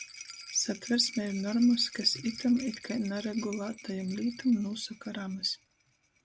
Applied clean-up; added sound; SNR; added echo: none; Rattle; 17 dB; none.